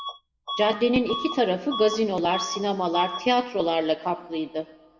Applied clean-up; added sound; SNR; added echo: none; Bus / Alarm; 11 dB; reverberation time 1.4 s.